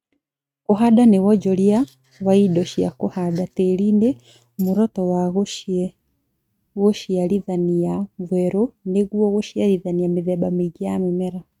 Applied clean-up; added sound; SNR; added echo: neural mask model RNNoise.